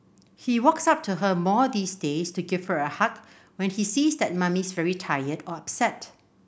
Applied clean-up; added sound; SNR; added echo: none; none; none; none.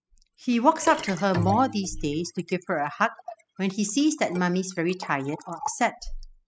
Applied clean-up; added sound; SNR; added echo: classical method spectral subtraction.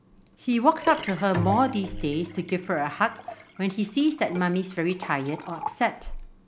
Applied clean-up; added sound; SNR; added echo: none; Liquid + Bowed string instrument; 11 dB; none.